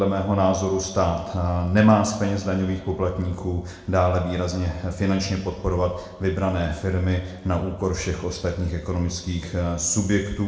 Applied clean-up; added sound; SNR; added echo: none; none; none; reverberation time 0.8 s.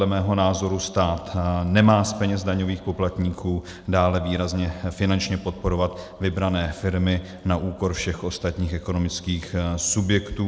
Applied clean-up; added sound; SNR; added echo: none; none; none; none.